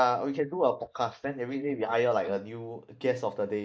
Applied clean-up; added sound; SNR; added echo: neural mask model Resemble Enhance denoiser.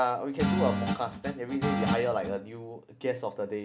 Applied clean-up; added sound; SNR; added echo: none; Guitar; 0 dB; none.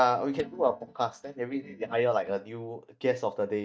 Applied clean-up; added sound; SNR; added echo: neural mask model DeepFilterNet 3.